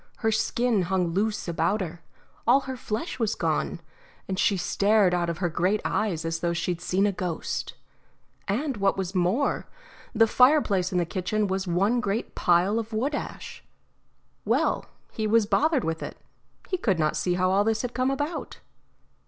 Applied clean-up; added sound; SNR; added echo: none; none; none; none.